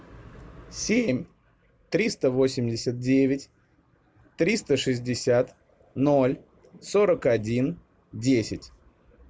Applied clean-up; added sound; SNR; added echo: none; none; none; none.